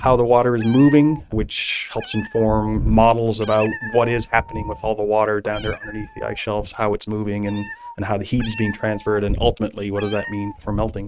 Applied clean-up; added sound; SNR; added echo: neural mask model RNNoise.